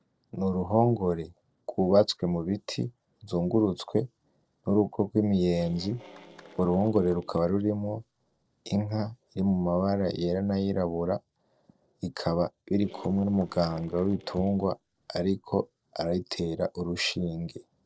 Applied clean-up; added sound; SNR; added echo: neural separator model SepFormer DNS4.